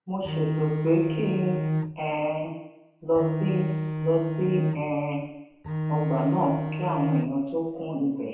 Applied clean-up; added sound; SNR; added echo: none; Bowed string instrument; 2 dB; reverberation time 0.8 s.